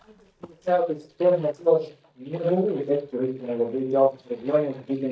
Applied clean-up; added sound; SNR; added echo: neural mask model DeepFilterNet 3.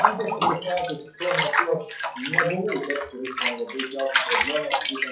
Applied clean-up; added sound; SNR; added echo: classical method WPE with log-MMSE.